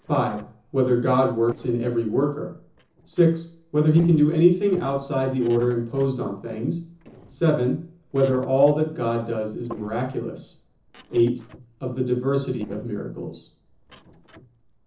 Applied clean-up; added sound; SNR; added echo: neural separator model SepFormer DNS4.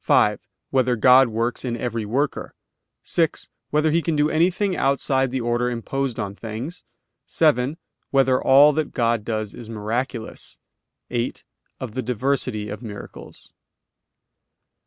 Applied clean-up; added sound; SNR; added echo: none; none; none; none.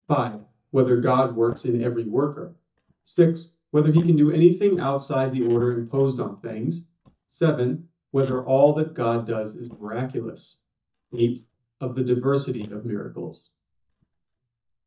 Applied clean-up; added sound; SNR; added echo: neural mask model DeepFilterNet 3.